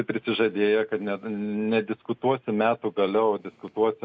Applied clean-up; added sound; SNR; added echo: none; none; none; none.